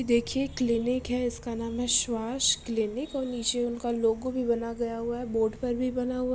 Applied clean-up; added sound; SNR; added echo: none; none; none; none.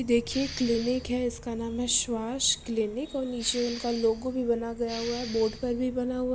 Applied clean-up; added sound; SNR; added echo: none; Respiratory sounds; 14 dB; none.